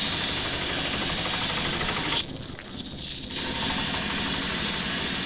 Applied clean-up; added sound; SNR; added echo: neural separator model SepFormer DNS4.